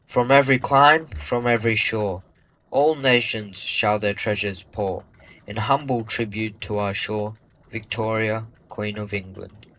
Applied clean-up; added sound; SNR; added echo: neural separator model SepFormer DNS4.